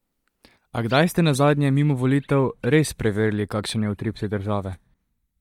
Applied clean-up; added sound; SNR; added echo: neural mask model DeepFilterNet 3.